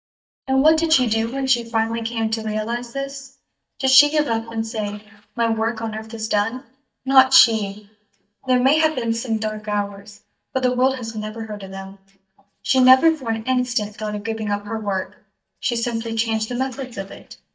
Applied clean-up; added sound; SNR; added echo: neural mask model DeepFilterNet 3.